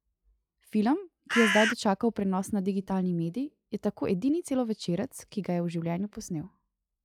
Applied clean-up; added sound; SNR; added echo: classical method log-MMSE.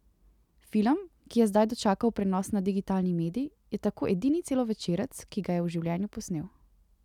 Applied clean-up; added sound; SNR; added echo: none; none; none; none.